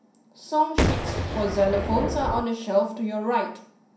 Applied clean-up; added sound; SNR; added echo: none; Boom; 0 dB; reverberation time 0.6 s.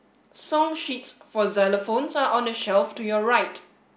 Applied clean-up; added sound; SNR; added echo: none; none; none; none.